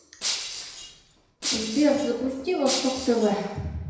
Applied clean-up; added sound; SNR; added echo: none; Shatter; 7 dB; reverberation time 1.0 s.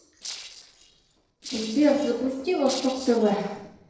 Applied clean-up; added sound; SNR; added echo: neural separator model SepFormer DNS4.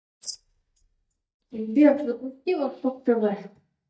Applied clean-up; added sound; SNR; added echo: neural mask model DeepFilterNet 3.